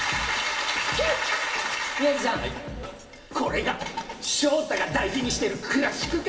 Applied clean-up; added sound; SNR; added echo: none; Drum kit; 15 dB; reverberation time 2.4 s.